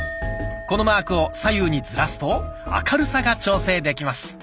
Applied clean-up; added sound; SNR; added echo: none; Chink, clink; 15 dB; none.